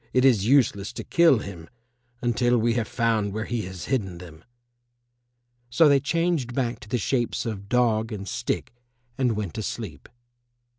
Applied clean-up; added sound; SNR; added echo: none; none; none; none.